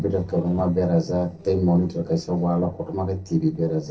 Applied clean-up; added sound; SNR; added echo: neural separator model SepFormer DNS4.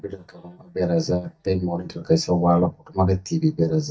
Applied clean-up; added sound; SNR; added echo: neural mask model DeepFilterNet 3.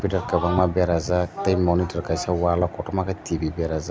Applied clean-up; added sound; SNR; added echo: none; none; none; none.